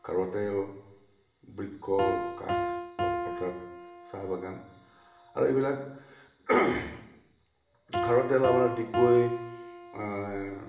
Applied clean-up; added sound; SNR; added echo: none; Piano; 6 dB; reverberation time 0.9 s.